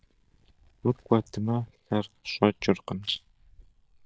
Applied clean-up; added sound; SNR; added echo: neural mask model DeepFilterNet 3.